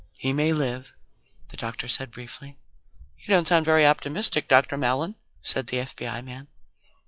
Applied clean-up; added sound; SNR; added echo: classical method log-MMSE.